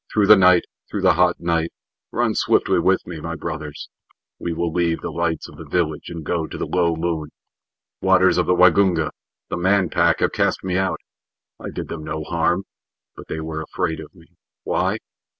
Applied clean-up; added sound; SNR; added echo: none; none; none; none.